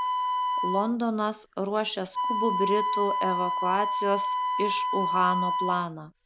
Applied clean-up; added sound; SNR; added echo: none; Wind instrument, woodwind instrument; -1 dB; none.